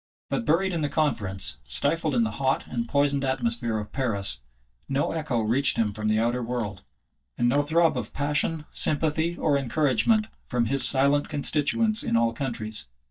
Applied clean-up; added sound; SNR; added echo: neural mask model DeepFilterNet 3.